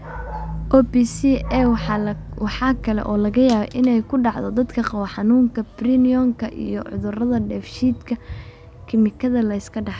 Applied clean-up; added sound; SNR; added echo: none; Dog; 19 dB; none.